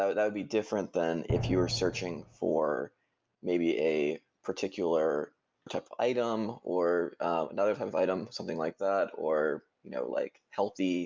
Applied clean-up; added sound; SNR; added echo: none; Drum; 5 dB; none.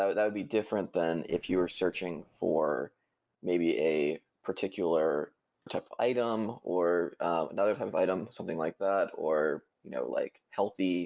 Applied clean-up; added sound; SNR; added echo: neural separator model SepFormer DNS4.